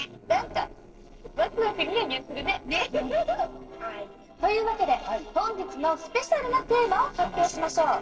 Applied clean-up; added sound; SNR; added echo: neural separator model SepFormer DNS4.